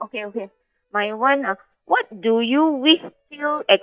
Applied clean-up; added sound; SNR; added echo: neural mask model DeepFilterNet 3.